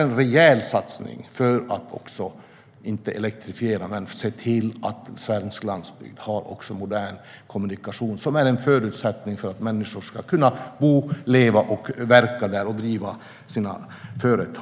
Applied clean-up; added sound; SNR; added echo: none; none; none; none.